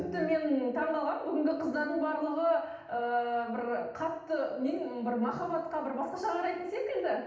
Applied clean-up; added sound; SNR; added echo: none; none; none; reverberation time 0.8 s.